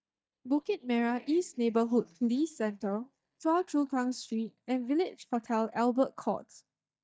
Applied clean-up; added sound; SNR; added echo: neural mask model DeepFilterNet 3.